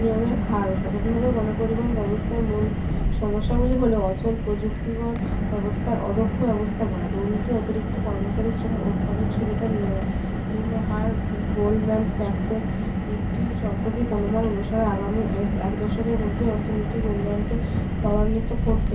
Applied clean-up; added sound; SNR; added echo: none; Car; -2 dB; reverberation time 0.3 s.